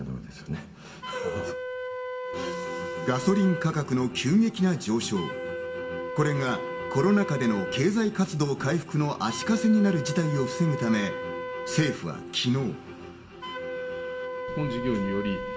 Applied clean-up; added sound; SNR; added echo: none; Wind instrument, woodwind instrument; 8 dB; reverberation time 0.6 s.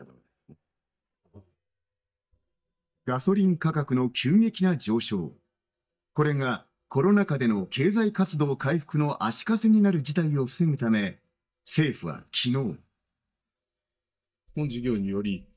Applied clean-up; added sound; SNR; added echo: neural mask model DeepFilterNet 3.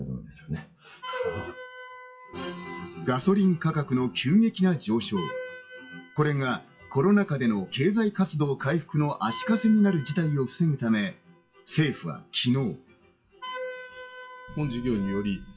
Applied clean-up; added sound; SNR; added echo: classical method WPE with log-MMSE.